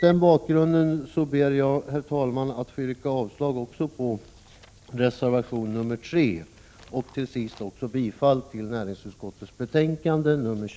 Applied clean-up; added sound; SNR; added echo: none; none; none; none.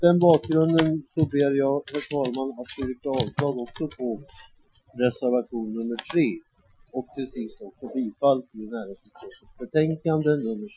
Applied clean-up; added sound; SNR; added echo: classical method Wiener filter.